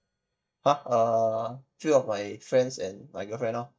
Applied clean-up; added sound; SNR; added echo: neural mask model DeepFilterNet 3.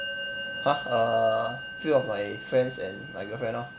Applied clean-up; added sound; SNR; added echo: none; Musical instrument; 9 dB; none.